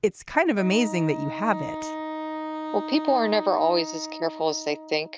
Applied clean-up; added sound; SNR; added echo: none; Wind instrument, woodwind instrument; 9 dB; none.